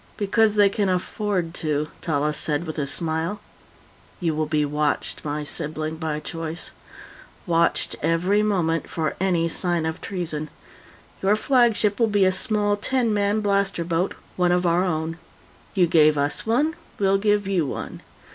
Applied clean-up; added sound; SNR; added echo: none; none; none; none.